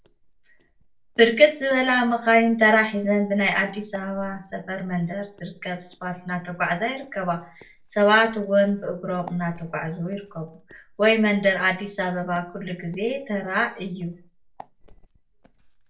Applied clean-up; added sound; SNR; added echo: neural separator model SepFormer DNS4.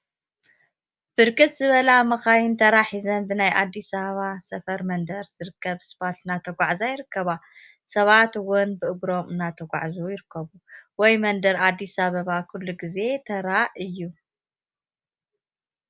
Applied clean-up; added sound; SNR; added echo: none; none; none; none.